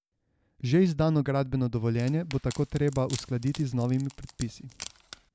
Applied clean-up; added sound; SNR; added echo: none; Wood; 18 dB; none.